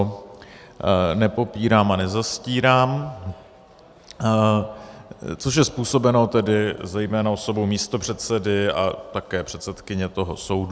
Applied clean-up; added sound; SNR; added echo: none; none; none; none.